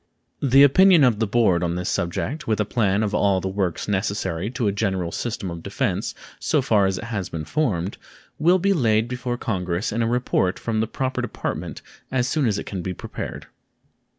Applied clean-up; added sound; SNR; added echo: none; none; none; none.